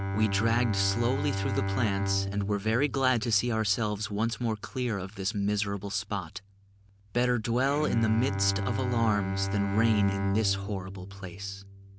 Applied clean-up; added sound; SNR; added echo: none; Bowed string instrument; 4 dB; none.